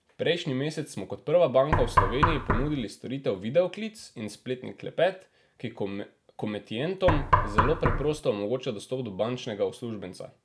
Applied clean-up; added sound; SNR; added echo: none; Knock; -4 dB; none.